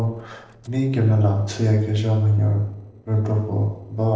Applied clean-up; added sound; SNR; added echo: neural separator model SepFormer DNS4.